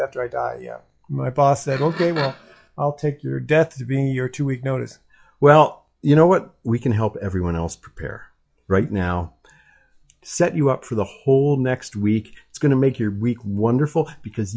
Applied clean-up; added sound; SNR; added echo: classical method log-MMSE.